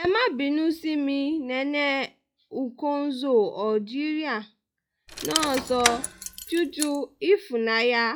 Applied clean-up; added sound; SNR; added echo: classical method log-MMSE.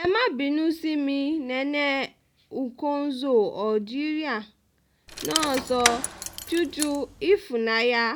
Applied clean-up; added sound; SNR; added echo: none; Rattle / Keys jangling; 5 dB; none.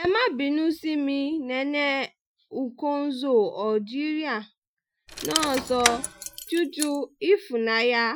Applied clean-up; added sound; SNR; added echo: classical method Wiener filter.